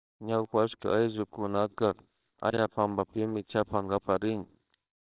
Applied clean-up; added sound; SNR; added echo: neural separator model SepFormer WHAMR!.